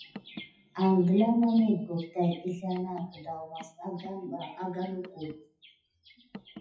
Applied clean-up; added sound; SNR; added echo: classical method WPE with log-MMSE.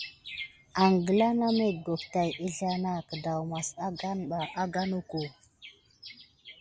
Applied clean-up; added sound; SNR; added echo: none; none; none; none.